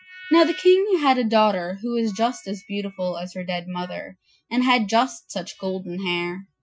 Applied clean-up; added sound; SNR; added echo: classical method Wiener filter.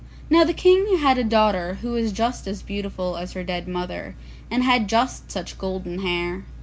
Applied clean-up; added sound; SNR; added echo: none; none; none; none.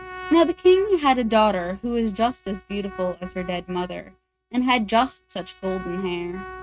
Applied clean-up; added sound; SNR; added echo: neural mask model RNNoise.